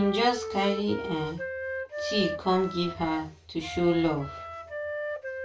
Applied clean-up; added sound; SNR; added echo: none; Wind instrument, woodwind instrument; 7 dB; reverberation time 0.2 s.